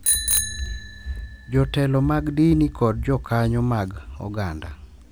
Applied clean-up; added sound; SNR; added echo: none; Bicycle bell; 8 dB; none.